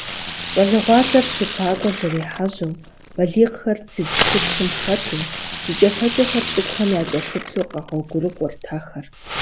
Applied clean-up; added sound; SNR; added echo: none; Fireworks; 6 dB; none.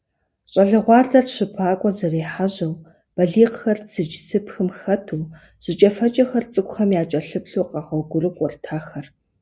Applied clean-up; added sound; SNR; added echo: none; none; none; none.